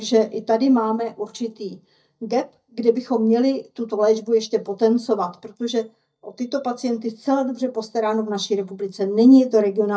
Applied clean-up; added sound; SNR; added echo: neural mask model DeepFilterNet 3.